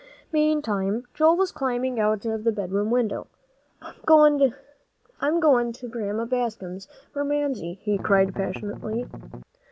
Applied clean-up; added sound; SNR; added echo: none; Strum; 12 dB; none.